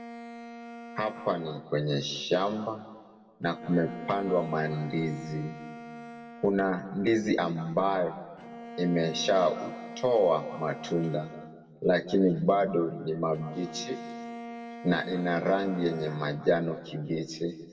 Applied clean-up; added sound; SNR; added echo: none; Bowed string instrument; 15 dB; reverberation time 1.7 s.